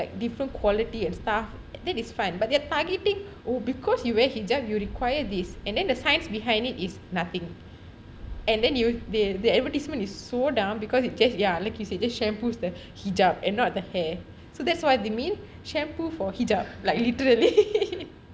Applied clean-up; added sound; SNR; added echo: none; Boom; 17 dB; none.